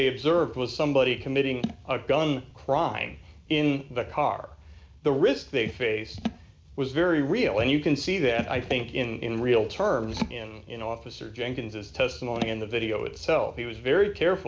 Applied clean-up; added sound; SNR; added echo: none; none; none; none.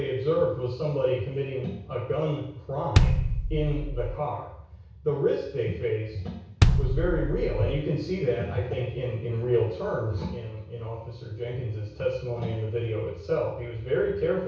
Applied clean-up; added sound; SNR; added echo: none; Bass drum; -3 dB; reverberation time 0.6 s.